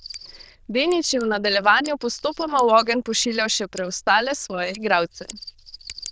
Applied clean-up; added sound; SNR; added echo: neural diffusion model UNIVERSE++.